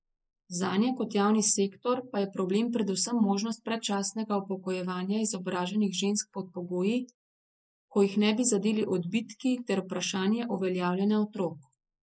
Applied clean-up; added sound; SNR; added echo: neural mask model Resemble Enhance denoiser.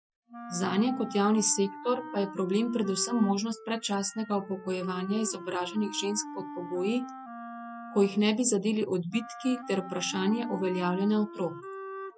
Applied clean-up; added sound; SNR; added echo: classical method Wiener filter.